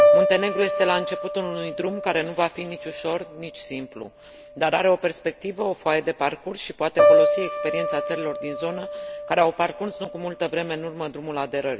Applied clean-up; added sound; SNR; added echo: none; Piano; 0 dB; none.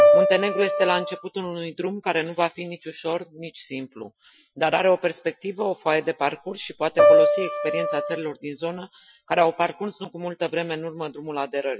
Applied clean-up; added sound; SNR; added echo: classical method Wiener filter.